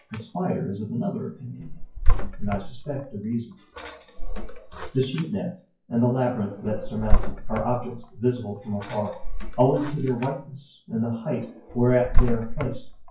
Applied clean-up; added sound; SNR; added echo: classical method WPE with log-MMSE.